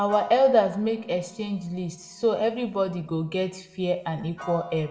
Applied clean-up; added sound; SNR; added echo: none; Piano; 19 dB; reverberation time 1.3 s.